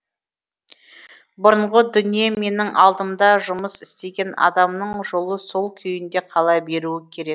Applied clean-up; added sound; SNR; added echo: none; none; none; none.